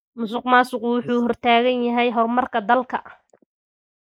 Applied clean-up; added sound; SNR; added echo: neural mask model Resemble Enhance denoiser.